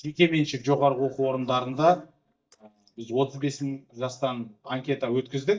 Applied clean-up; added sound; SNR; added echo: neural mask model DeepFilterNet 3.